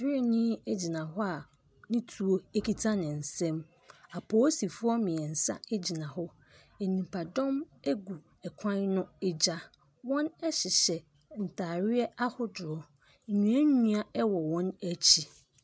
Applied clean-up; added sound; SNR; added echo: none; none; none; none.